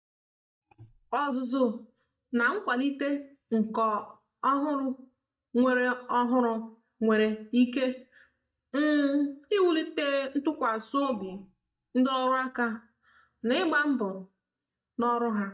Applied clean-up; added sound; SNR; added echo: neural mask model DeepFilterNet 3.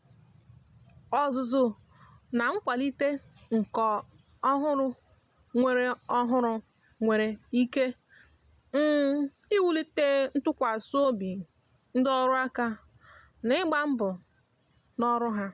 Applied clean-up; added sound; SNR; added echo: none; none; none; none.